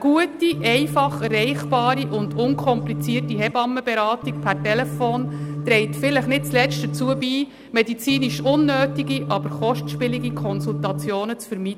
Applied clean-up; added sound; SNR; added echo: none; Organ; 5 dB; none.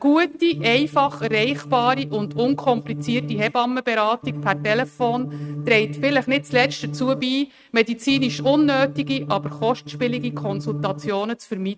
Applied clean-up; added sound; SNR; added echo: neural mask model RNNoise.